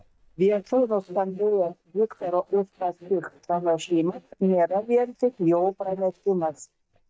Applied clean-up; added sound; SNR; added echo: neural mask model DeepFilterNet 3.